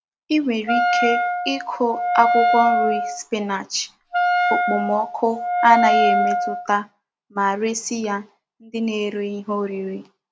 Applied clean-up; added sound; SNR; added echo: none; Wind instrument, woodwind instrument; -3 dB; none.